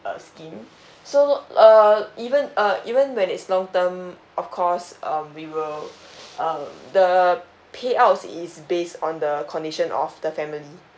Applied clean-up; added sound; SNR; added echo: none; none; none; none.